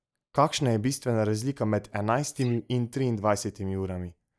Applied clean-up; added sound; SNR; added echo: neural mask model DeepFilterNet 3.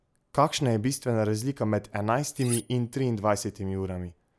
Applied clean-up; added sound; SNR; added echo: none; Cutlery, silverware; 12 dB; none.